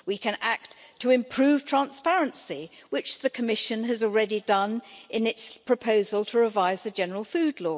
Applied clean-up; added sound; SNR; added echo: none; none; none; none.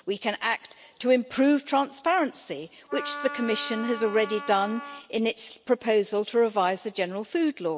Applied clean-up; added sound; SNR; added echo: none; Wind instrument, woodwind instrument; 11 dB; none.